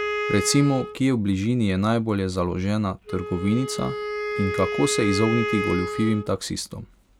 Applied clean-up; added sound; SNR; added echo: none; Wind instrument, woodwind instrument; 7 dB; none.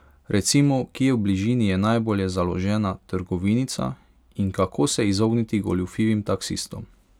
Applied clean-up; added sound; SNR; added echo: none; none; none; none.